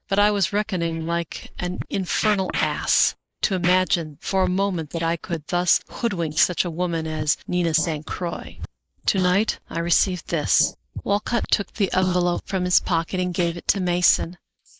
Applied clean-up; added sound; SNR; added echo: neural mask model Resemble Enhance denoiser.